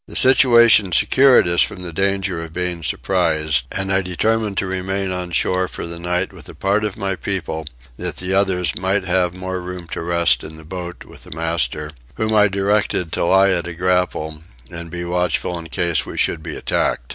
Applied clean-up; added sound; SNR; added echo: none; none; none; none.